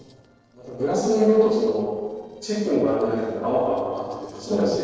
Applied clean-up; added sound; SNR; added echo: neural separator model SepFormer DNS4.